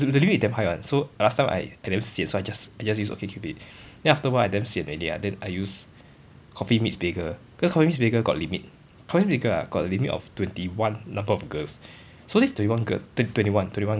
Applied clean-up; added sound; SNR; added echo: none; none; none; none.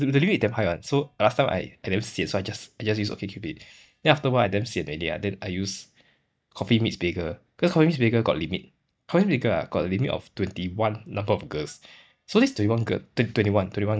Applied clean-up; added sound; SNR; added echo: neural mask model DeepFilterNet 3.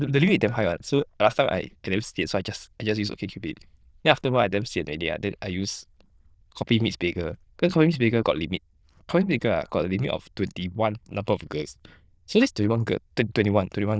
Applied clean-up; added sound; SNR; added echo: neural diffusion model UNIVERSE++.